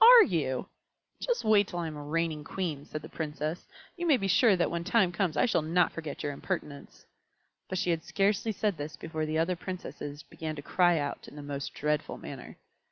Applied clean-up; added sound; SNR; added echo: none; none; none; none.